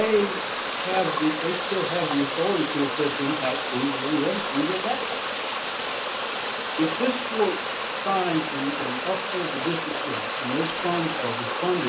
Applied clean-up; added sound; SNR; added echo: none; Water; -2 dB; reverberation time 0.3 s.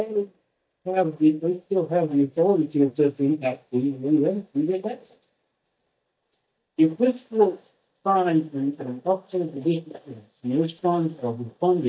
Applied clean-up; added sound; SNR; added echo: neural mask model DeepFilterNet 3.